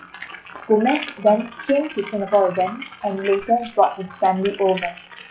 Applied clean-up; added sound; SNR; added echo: classical method log-MMSE.